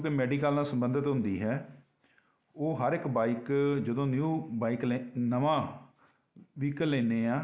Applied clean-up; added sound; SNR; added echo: none; none; none; none.